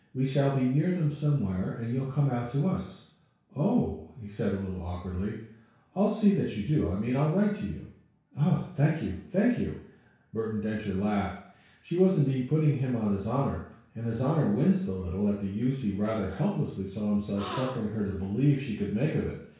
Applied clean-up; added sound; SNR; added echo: none; Gasp; 12 dB; reverberation time 0.6 s.